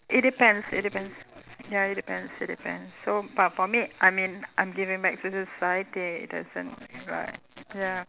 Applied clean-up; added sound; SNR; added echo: none; none; none; none.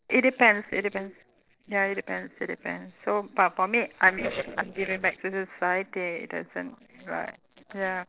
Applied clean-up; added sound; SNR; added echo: neural separator model SepFormer DNS4.